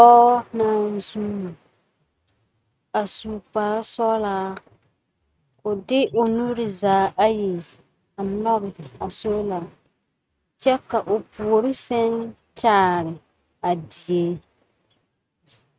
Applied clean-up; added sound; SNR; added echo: neural mask model RNNoise.